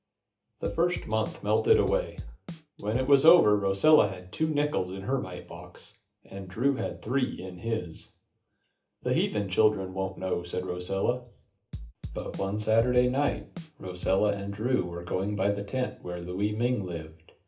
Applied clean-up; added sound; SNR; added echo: none; Drum / Drum kit; 11 dB; reverberation time 0.3 s.